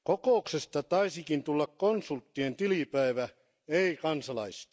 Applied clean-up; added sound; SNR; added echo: none; none; none; none.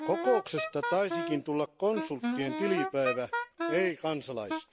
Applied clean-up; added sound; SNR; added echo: none; Wind instrument, woodwind instrument; 4 dB; none.